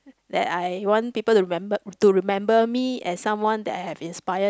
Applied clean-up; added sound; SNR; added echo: none; none; none; none.